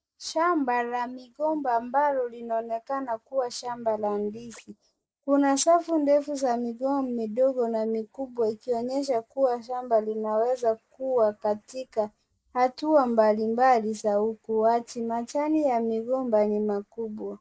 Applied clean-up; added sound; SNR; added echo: neural mask model Resemble Enhance denoiser.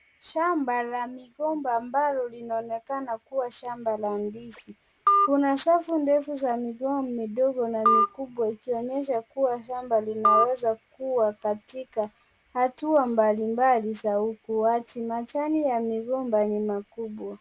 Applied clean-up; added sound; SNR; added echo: none; Telephone; 0 dB; none.